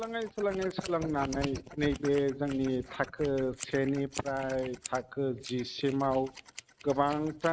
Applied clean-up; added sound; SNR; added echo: neural mask model RNNoise.